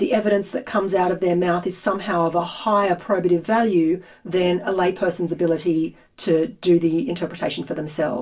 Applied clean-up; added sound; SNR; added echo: none; none; none; reverberation time 0.2 s.